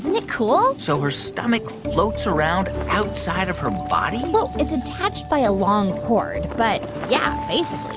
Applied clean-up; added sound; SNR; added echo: none; none; none; none.